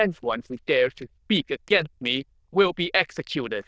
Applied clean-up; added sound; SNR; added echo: neural diffusion model UNIVERSE++.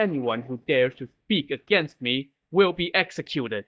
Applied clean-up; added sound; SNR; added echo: neural mask model DeepFilterNet 3.